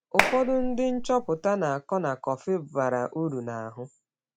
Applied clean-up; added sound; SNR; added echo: none; Clapping; 1 dB; none.